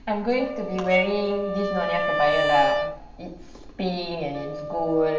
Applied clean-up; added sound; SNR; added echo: none; Wind instrument, woodwind instrument; 3 dB; reverberation time 0.8 s.